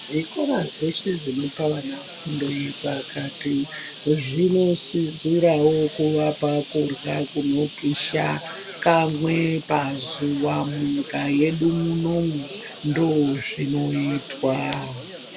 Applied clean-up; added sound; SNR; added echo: none; Bird; 14 dB; none.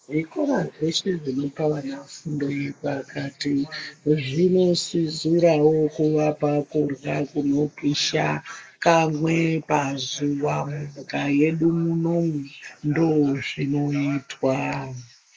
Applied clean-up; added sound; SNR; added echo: neural mask model Resemble Enhance denoiser.